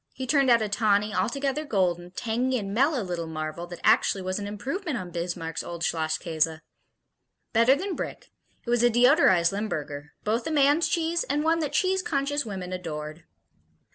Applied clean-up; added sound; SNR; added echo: none; none; none; none.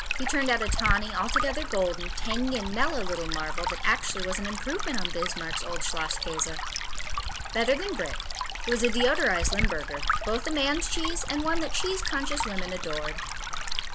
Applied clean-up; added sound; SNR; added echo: none; Stream; -1 dB; none.